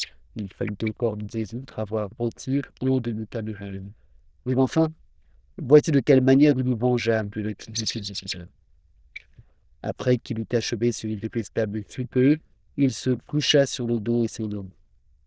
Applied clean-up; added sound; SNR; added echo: neural diffusion model UNIVERSE++.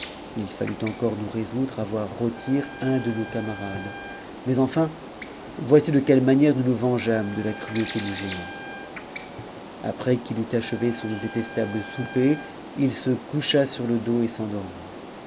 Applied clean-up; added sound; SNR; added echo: none; Trumpet + Bird; 12 dB; none.